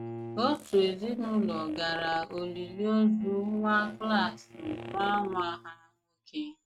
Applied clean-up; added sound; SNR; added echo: neural mask model RNNoise.